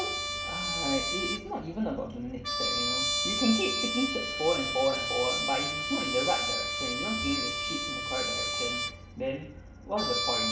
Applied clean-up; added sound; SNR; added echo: none; Trumpet; -1 dB; reverberation time 0.7 s.